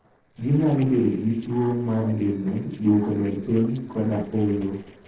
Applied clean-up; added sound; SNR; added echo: neural separator model SepFormer DNS4.